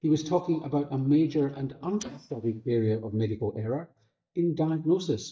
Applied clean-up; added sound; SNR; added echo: neural mask model DeepFilterNet 3.